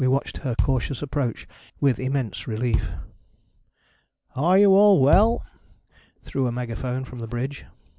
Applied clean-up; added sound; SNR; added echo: none; Bass drum; 7 dB; none.